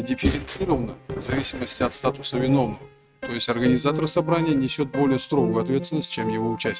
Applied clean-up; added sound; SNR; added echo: neural mask model RNNoise.